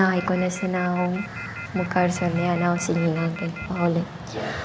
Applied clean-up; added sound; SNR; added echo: none; Telephone; 14 dB; none.